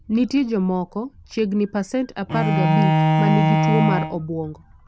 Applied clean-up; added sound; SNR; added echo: none; Bowed string instrument; -1 dB; none.